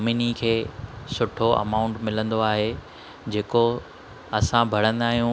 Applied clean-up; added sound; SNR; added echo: none; none; none; none.